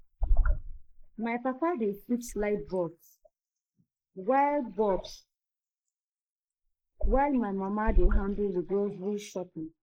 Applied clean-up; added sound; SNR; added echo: neural mask model Resemble Enhance denoiser.